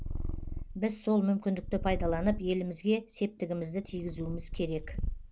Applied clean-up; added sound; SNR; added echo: none; Purr; 6 dB; none.